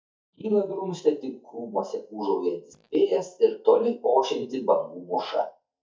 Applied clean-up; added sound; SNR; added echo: neural mask model DeepFilterNet 3.